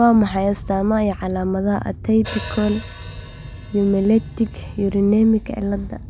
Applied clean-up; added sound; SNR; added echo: none; Hi-hat; 18 dB; none.